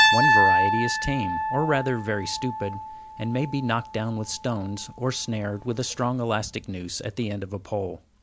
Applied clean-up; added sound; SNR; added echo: none; Piano; -1 dB; none.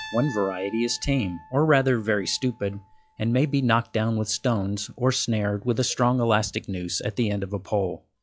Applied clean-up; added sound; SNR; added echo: classical method log-MMSE.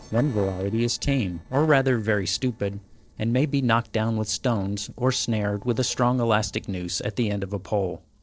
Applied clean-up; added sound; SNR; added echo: neural separator model SepFormer DNS4.